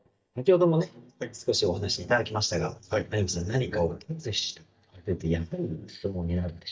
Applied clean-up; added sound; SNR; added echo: neural mask model DeepFilterNet 3.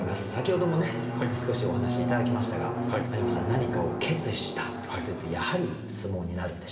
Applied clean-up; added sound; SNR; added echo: none; Drum; 2 dB; reverberation time 2.9 s.